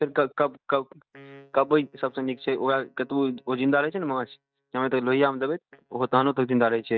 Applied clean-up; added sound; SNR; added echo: neural mask model DeepFilterNet 3.